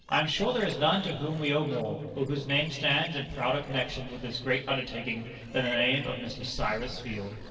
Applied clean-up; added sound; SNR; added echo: neural separator model SepFormer DNS4.